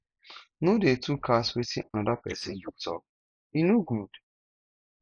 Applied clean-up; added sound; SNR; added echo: neural mask model Resemble Enhance denoiser.